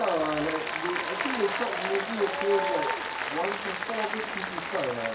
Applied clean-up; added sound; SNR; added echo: none; Applause; 0 dB; none.